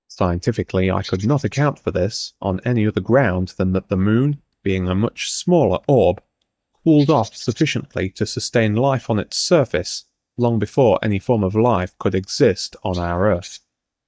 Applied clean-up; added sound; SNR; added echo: neural mask model DeepFilterNet 3.